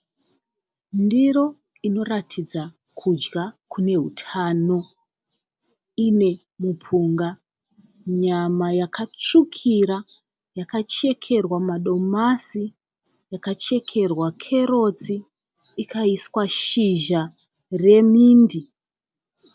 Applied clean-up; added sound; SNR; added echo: none; none; none; none.